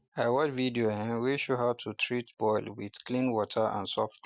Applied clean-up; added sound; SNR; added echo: none; none; none; none.